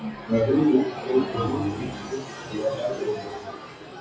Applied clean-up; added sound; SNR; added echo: classical method WPE with log-MMSE.